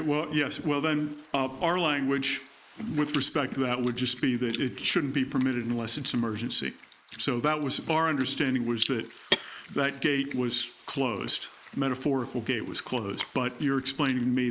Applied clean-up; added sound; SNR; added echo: neural mask model Resemble Enhance denoiser.